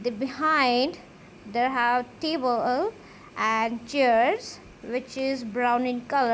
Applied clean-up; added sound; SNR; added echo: none; none; none; none.